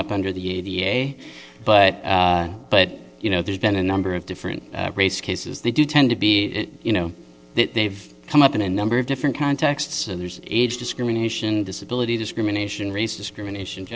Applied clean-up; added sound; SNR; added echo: neural separator model SepFormer DNS4.